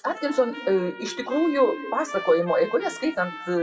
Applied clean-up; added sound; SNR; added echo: classical method WPE with log-MMSE.